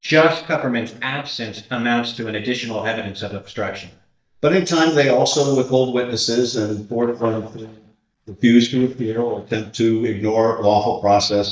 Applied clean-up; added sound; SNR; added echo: neural mask model DeepFilterNet 3.